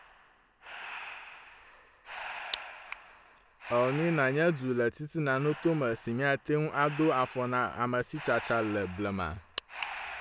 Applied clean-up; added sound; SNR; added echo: none; Breathing; 13 dB; none.